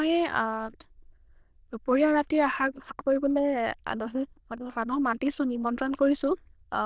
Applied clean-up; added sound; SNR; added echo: neural diffusion model UNIVERSE++.